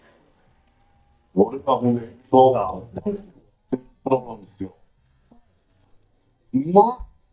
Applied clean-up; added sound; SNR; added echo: neural mask model DeepFilterNet 3.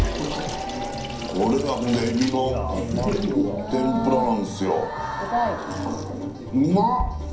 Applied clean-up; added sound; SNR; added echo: none; Sink (filling or washing) / Water tap, faucet; 10 dB; reverberation time 0.6 s.